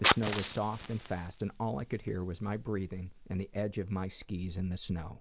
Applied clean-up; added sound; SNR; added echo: none; Fire; 0 dB; none.